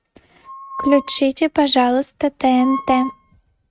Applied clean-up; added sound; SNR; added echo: neural mask model RNNoise.